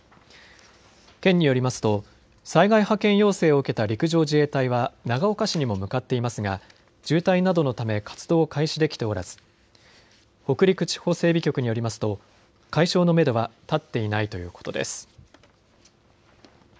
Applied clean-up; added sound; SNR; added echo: none; none; none; none.